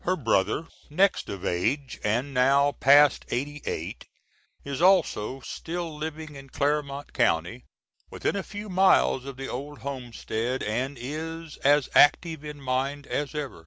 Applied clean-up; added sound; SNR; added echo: none; none; none; none.